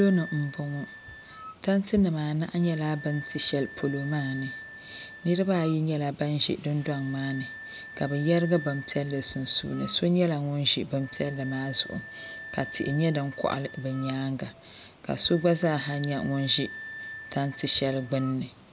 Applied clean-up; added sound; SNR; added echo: none; Wind instrument, woodwind instrument; 15 dB; none.